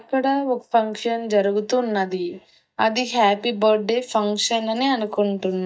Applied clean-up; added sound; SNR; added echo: neural mask model DeepFilterNet 3.